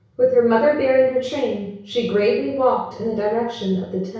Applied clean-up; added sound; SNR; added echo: none; none; none; reverberation time 0.6 s.